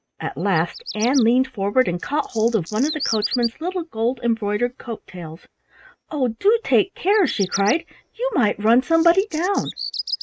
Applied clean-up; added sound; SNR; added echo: neural mask model RNNoise.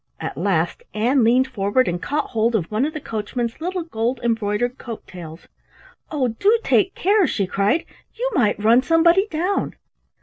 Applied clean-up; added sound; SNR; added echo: none; none; none; none.